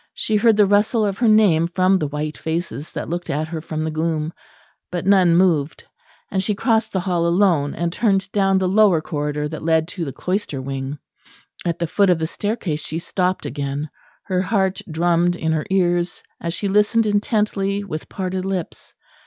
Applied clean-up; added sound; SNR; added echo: none; none; none; none.